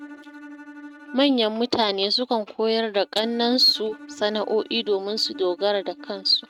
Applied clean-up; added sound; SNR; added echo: neural mask model RNNoise.